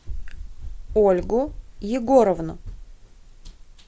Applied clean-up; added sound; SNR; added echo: none; none; none; none.